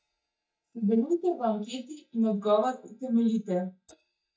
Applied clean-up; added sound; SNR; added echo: neural mask model DeepFilterNet 3.